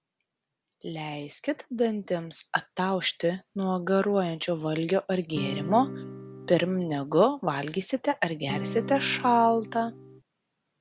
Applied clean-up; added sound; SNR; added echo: none; Acoustic guitar / Strum; 9 dB; none.